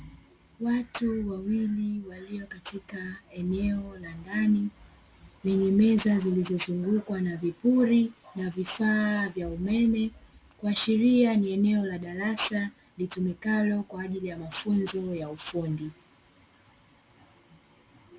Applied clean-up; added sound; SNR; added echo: none; none; none; none.